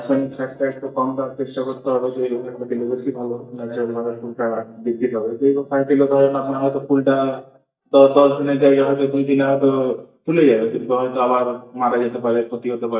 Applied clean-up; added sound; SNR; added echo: neural mask model DeepFilterNet 3.